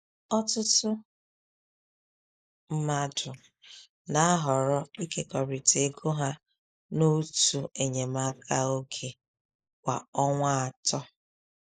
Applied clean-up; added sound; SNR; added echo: neural mask model Resemble Enhance denoiser.